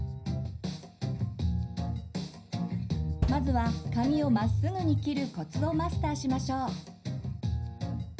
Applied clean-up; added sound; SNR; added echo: none; Bass drum; 8 dB; reverberation time 0.5 s.